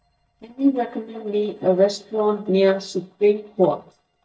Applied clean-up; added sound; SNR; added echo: neural mask model DeepFilterNet 3.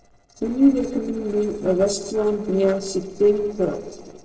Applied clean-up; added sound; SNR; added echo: neural separator model SepFormer DNS4.